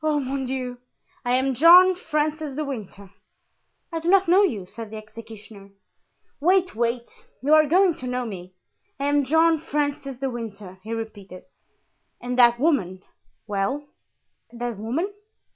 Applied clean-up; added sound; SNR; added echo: none; none; none; none.